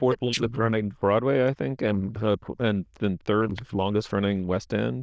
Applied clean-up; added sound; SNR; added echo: neural diffusion model UNIVERSE++.